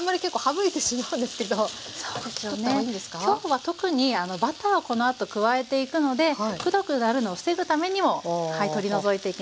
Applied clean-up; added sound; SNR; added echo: none; none; none; none.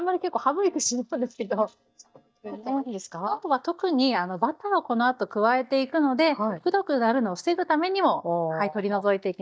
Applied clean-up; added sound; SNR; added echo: neural mask model DeepFilterNet 3.